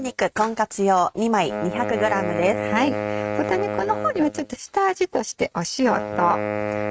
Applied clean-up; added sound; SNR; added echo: neural mask model RNNoise.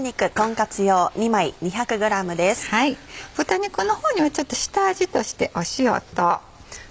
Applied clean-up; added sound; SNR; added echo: none; none; none; none.